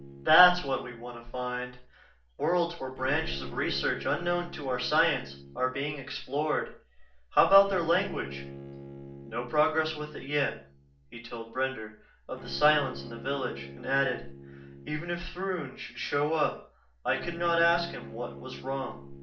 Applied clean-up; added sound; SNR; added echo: none; Bowed string instrument; 16 dB; reverberation time 0.4 s.